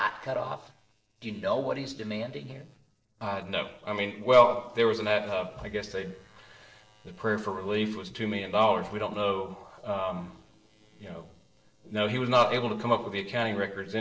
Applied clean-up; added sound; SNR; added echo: neural separator model SepFormer DNS4.